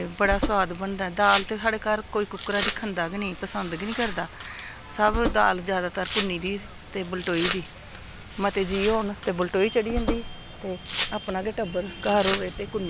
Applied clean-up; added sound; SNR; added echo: none; Domestic sounds, home sounds; 4 dB; none.